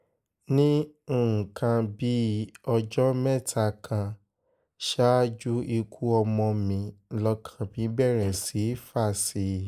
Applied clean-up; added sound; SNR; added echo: neural mask model Resemble Enhance denoiser.